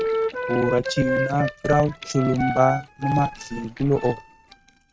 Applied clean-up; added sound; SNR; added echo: neural mask model RNNoise.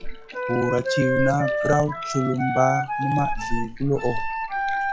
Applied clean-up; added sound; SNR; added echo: classical method log-MMSE.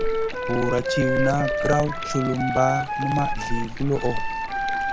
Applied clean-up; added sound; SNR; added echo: none; Stream + Wind instrument, woodwind instrument; 0 dB; none.